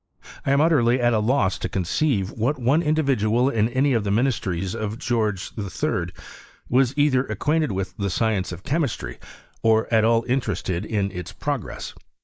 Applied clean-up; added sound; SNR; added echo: neural mask model Resemble Enhance denoiser.